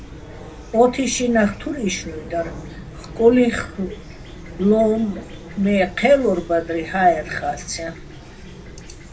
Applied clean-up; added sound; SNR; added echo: none; Chirp, tweet / Fowl; 15 dB; reverberation time 0.2 s.